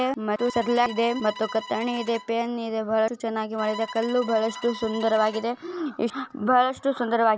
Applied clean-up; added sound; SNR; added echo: none; Bowed string instrument; 16 dB; none.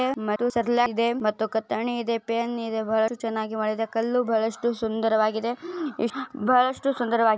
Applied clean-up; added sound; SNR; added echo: none; none; none; none.